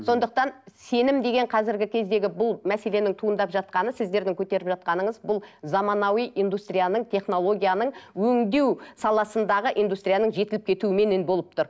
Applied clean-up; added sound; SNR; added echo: none; none; none; none.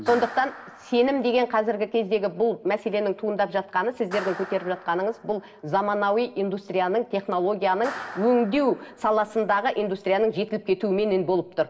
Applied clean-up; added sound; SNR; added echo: none; Clapping; 18 dB; reverberation time 1.0 s.